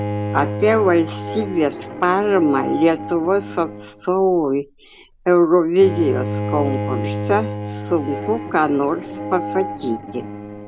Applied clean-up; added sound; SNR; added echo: none; Bowed string instrument; 8 dB; none.